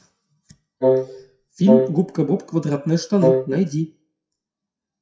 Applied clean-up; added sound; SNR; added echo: classical method WPE with log-MMSE.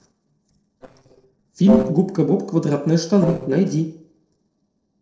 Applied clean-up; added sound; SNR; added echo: neural separator model SepFormer DNS4.